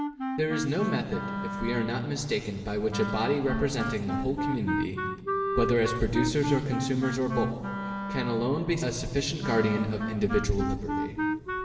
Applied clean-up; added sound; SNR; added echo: none; Wind instrument, woodwind instrument; 4 dB; reverberation time 2.9 s.